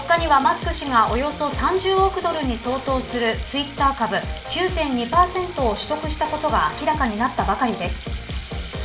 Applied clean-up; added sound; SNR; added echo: none; Sink (filling or washing) / Water tap, faucet; 15 dB; reverberation time 1.6 s.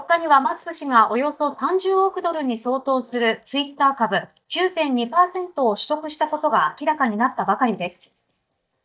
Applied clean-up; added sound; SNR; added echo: neural mask model DeepFilterNet 3.